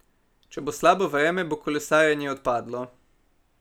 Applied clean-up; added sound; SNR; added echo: none; none; none; none.